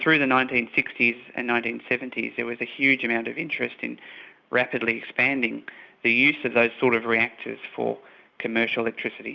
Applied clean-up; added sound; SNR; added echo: none; none; none; none.